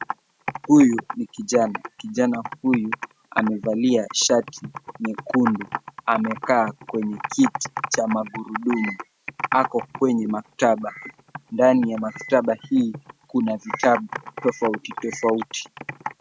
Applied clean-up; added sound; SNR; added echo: none; Computer keyboard; 11 dB; none.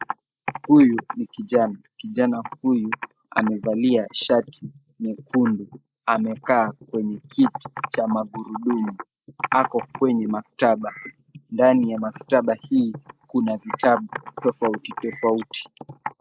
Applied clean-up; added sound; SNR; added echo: neural mask model Resemble Enhance denoiser.